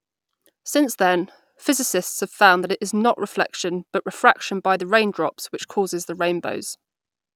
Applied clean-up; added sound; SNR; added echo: none; none; none; none.